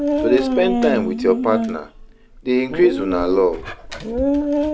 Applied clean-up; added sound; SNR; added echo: none; Dog; 2 dB; none.